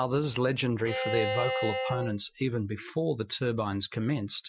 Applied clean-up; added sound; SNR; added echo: classical method Wiener filter.